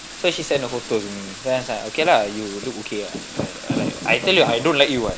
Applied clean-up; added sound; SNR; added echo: none; Bathtub (filling or washing); 14 dB; none.